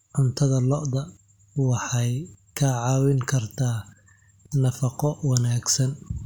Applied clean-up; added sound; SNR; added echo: none; none; none; none.